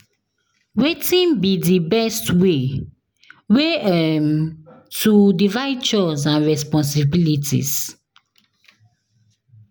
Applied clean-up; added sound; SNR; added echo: none; none; none; none.